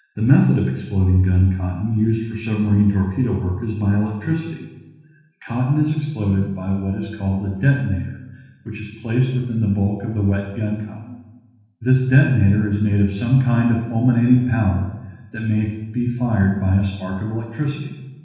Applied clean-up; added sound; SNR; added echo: none; none; none; reverberation time 1.1 s.